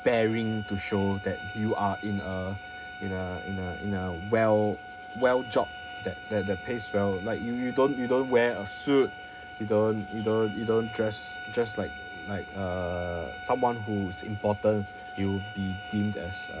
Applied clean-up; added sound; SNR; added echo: none; Bowed string instrument; 12 dB; reverberation time 0.3 s.